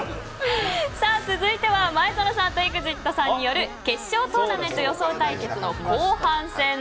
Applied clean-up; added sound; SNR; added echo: none; Screech; 18 dB; none.